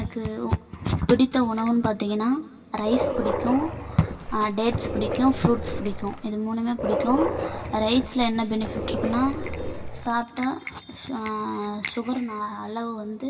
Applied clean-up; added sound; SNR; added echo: none; Dog; 4 dB; reverberation time 2.7 s.